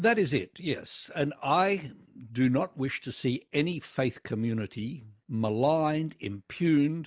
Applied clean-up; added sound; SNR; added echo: none; none; none; none.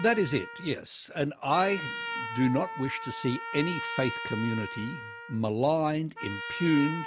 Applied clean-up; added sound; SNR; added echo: none; Trumpet; 9 dB; none.